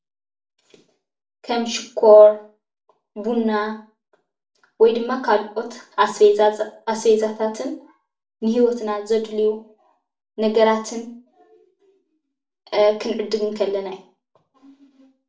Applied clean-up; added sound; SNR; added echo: none; none; none; reverberation time 0.3 s.